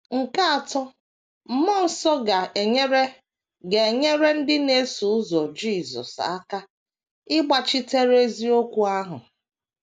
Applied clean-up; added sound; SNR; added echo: none; none; none; none.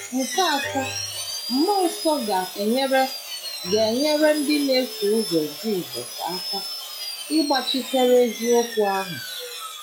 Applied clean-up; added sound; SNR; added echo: classical method log-MMSE.